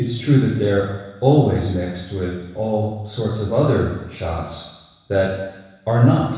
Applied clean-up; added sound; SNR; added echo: none; none; none; reverberation time 1.1 s.